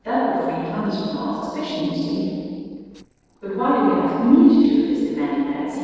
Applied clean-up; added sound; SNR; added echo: neural separator model SepFormer DNS4.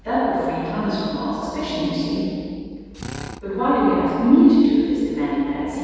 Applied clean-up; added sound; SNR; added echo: none; Drill; 14 dB; reverberation time 2.1 s.